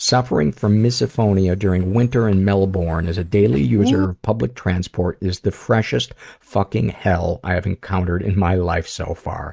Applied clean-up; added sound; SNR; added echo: neural mask model RNNoise.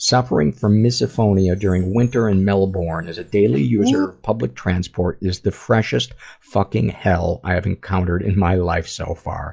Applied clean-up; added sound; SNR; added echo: classical method log-MMSE.